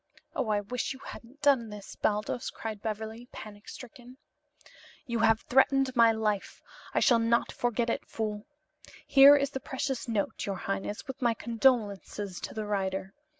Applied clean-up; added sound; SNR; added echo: none; none; none; none.